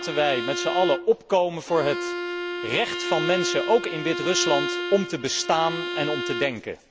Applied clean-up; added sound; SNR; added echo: none; Bowed string instrument; 5 dB; none.